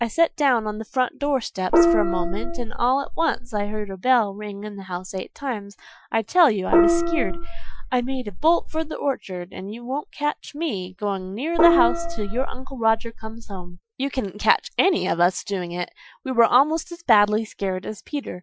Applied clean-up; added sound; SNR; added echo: classical method Wiener filter.